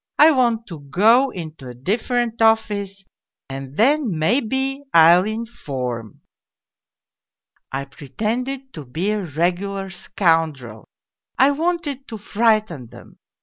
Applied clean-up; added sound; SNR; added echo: none; none; none; none.